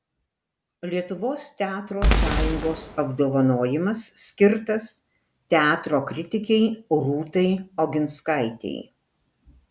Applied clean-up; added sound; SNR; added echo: none; Boom; 0 dB; none.